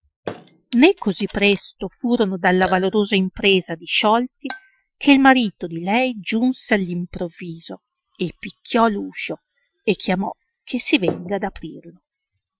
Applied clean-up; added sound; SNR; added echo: classical method Wiener filter.